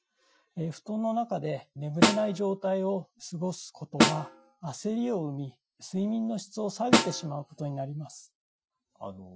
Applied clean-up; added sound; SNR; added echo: classical method Wiener filter.